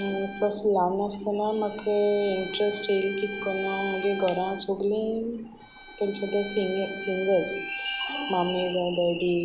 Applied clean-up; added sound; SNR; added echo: none; Bowed string instrument; 12 dB; none.